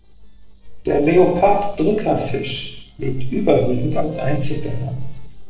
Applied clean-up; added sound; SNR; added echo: neural separator model SepFormer DNS4.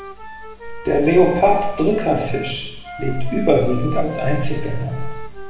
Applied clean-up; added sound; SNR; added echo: none; Wind instrument, woodwind instrument; 15 dB; reverberation time 0.8 s.